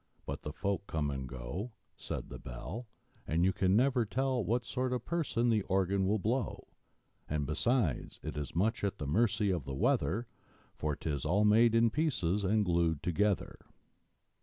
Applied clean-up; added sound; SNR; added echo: none; none; none; none.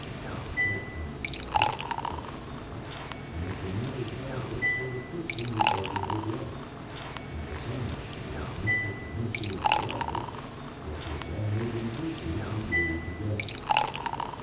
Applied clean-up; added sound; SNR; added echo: none; Liquid; -3 dB; reverberation time 0.6 s.